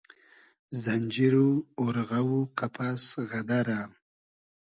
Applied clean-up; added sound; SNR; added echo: none; none; none; none.